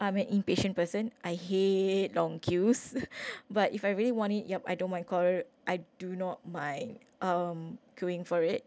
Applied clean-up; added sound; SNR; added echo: none; none; none; none.